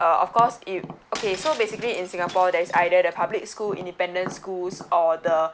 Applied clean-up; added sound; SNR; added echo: none; Shatter + Tap; 16 dB; none.